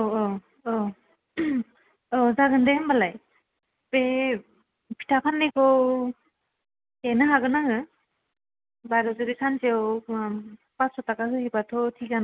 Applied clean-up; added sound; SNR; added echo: none; none; none; none.